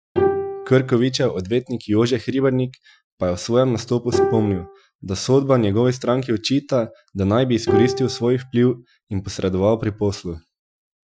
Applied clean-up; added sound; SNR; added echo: classical method Wiener filter.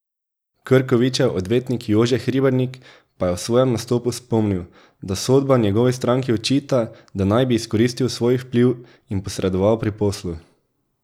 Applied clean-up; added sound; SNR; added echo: none; none; none; none.